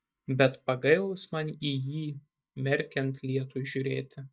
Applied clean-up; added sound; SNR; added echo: neural mask model DeepFilterNet 3.